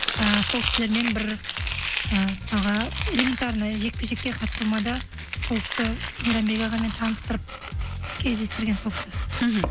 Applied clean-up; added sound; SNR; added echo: none; Domestic sounds, home sounds; 3 dB; none.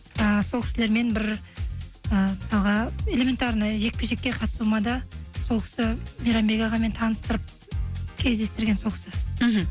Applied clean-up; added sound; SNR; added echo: none; none; none; none.